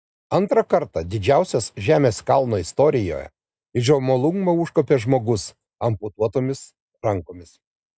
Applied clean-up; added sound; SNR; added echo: none; none; none; none.